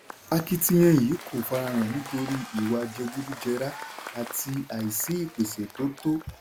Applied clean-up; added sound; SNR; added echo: none; Applause / Crowd / Cheering; 14 dB; none.